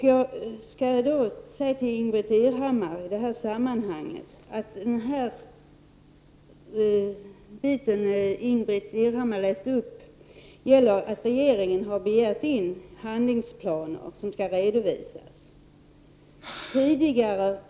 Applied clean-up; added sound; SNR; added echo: none; Breathing; 17 dB; none.